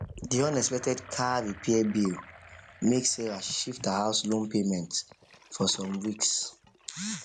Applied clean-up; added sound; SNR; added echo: none; Sink (filling or washing) / Gurgling; 18 dB; none.